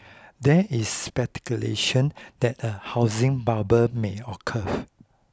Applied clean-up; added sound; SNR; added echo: none; none; none; none.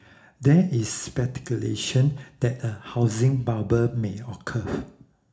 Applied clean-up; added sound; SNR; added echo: none; none; none; reverberation time 0.4 s.